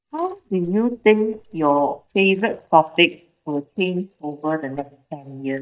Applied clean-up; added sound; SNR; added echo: neural mask model DeepFilterNet 3.